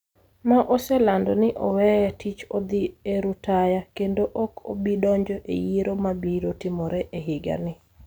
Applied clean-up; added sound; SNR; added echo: none; none; none; none.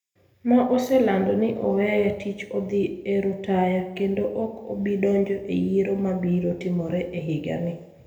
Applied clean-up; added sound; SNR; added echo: none; none; none; reverberation time 0.7 s.